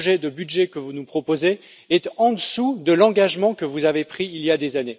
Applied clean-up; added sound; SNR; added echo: none; none; none; none.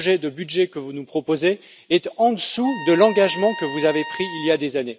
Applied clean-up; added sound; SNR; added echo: none; Trumpet; 12 dB; none.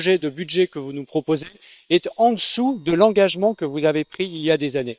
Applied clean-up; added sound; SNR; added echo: neural separator model SepFormer WHAM!.